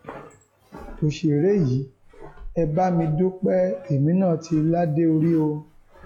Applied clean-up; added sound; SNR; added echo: classical method log-MMSE.